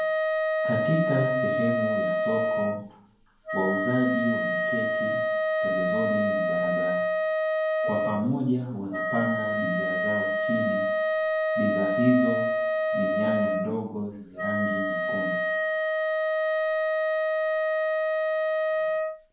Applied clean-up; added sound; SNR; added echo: none; Wind instrument, woodwind instrument; -4 dB; reverberation time 0.9 s.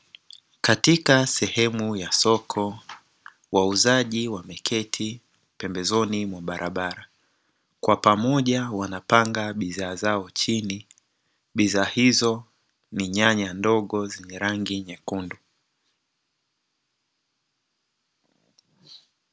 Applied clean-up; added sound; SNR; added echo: none; none; none; none.